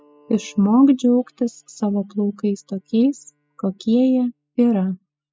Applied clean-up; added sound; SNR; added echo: classical method spectral subtraction.